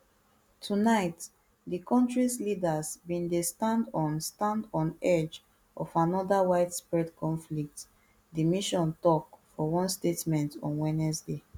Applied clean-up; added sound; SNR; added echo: none; none; none; none.